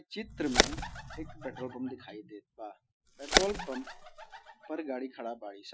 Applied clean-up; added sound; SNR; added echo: classical method Wiener filter.